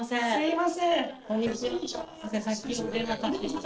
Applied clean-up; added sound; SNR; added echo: neural separator model SepFormer DNS4.